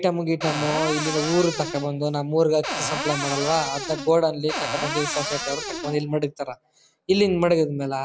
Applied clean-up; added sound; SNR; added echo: none; Cupboard open or close; 5 dB; none.